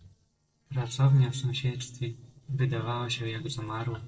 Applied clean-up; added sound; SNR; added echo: neural separator model SepFormer DNS4.